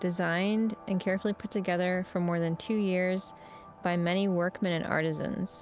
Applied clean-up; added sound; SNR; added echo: none; none; none; none.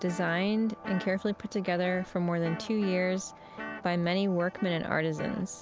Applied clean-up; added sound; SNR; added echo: none; Guitar; 15 dB; none.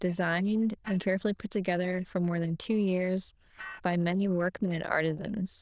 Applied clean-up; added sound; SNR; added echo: neural diffusion model UNIVERSE++.